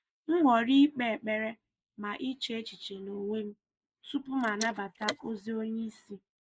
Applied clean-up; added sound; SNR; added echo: neural mask model Resemble Enhance denoiser.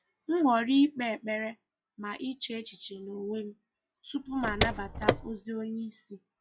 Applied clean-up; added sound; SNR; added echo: classical method log-MMSE.